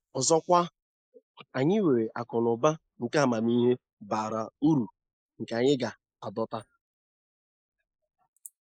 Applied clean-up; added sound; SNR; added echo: neural mask model Resemble Enhance denoiser.